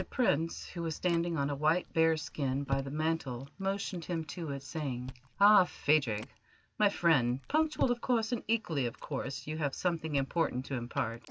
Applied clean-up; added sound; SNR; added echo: none; Chewing, mastication; 17 dB; none.